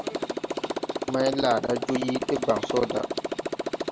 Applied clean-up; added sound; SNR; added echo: none; Motorcycle; 1 dB; none.